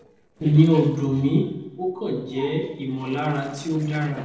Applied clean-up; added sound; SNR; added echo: neural separator model SepFormer DNS4.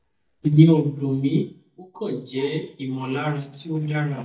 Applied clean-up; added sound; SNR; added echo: neural mask model DeepFilterNet 3.